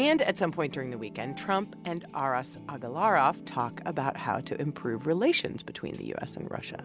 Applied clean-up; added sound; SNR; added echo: none; Tambourine; 17 dB; none.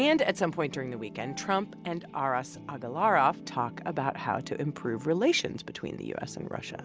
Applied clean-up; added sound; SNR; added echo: none; none; none; none.